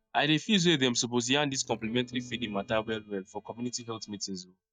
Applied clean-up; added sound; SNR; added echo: neural mask model DeepFilterNet 3.